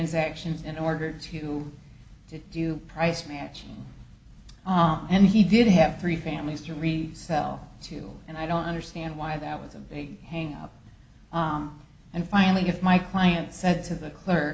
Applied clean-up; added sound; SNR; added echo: none; none; none; none.